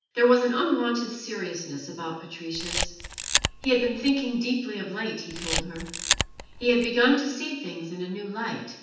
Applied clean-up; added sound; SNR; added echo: none; Camera; 3 dB; reverberation time 0.9 s.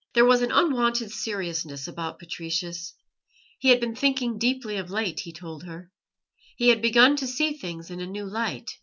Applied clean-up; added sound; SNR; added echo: none; none; none; none.